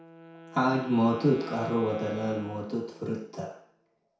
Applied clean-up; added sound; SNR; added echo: none; Wind instrument, woodwind instrument; 16 dB; reverberation time 0.6 s.